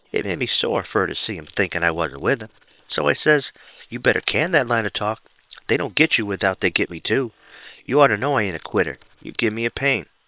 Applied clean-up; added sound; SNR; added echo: neural separator model SepFormer WHAM!.